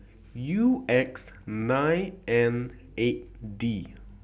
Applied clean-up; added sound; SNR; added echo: none; none; none; none.